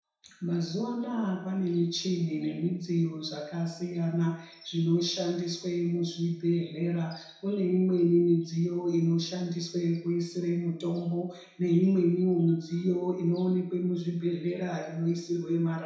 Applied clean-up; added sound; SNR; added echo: none; none; none; reverberation time 0.7 s.